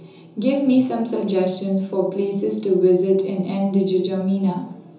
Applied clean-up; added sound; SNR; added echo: none; none; none; reverberation time 0.7 s.